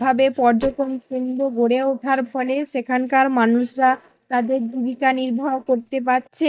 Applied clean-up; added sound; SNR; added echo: neural mask model DeepFilterNet 3.